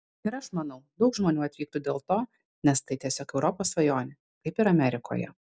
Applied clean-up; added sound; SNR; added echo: none; none; none; none.